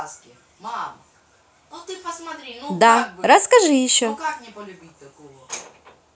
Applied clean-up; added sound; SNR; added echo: none; none; none; none.